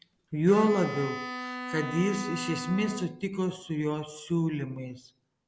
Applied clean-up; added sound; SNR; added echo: none; Bowed string instrument; 9 dB; none.